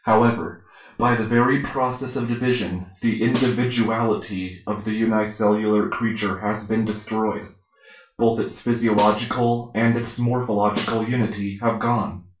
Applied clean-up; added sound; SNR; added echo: none; Snare drum; 13 dB; reverberation time 0.3 s.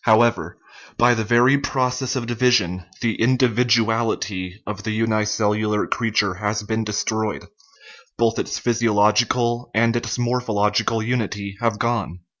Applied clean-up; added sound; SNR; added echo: none; none; none; none.